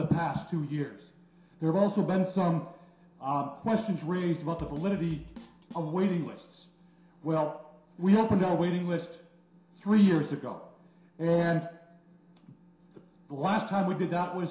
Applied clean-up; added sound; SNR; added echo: none; Drum kit; 19 dB; reverberation time 0.7 s.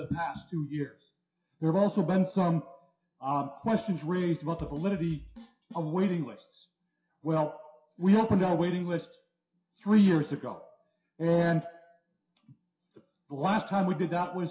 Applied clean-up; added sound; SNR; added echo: classical method WPE with log-MMSE.